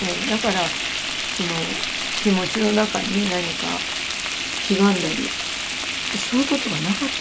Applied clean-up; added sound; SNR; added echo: none; Frying (food); 1 dB; none.